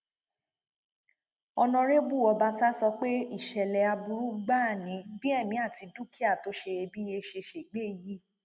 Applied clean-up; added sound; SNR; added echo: none; none; none; none.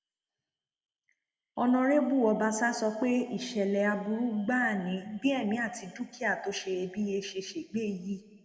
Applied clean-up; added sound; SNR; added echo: none; none; none; reverberation time 1.2 s.